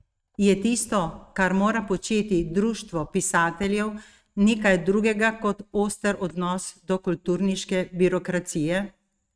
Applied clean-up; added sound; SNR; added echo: neural mask model RNNoise.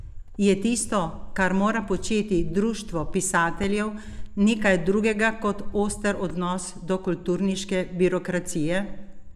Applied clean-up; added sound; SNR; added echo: none; Cricket; 9 dB; none.